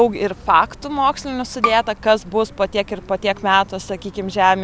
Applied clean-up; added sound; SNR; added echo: none; Bowed string instrument; 10 dB; none.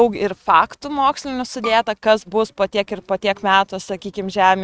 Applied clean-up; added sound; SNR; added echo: neural mask model RNNoise.